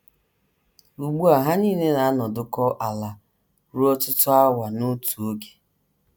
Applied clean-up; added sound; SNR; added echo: none; none; none; none.